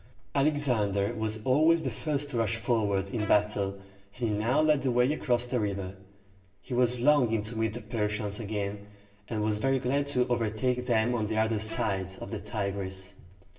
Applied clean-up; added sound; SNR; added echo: none; Bowed string instrument; 18 dB; reverberation time 0.9 s.